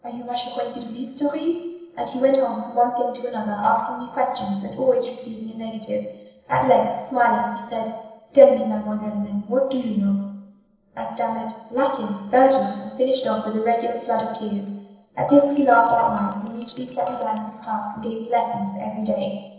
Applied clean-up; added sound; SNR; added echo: neural separator model SepFormer DNS4.